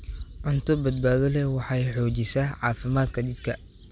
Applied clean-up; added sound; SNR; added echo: none; none; none; none.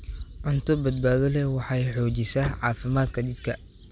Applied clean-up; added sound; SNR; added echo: none; Slam; 15 dB; none.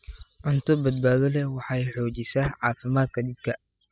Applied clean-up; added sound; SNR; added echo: classical method spectral subtraction.